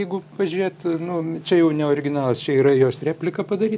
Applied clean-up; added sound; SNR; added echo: none; none; none; none.